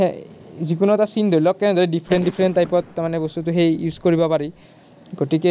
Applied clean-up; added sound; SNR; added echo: neural mask model Resemble Enhance denoiser.